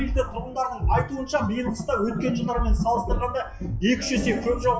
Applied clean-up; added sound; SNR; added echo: classical method WPE with log-MMSE.